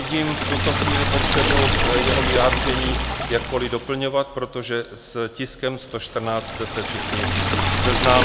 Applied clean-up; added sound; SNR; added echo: none; Liquid; -2 dB; none.